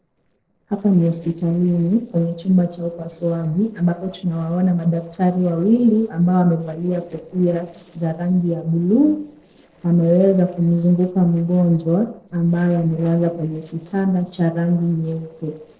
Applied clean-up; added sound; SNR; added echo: neural separator model SepFormer DNS4.